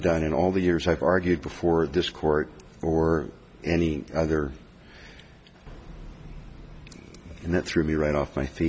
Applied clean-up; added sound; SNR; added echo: none; none; none; none.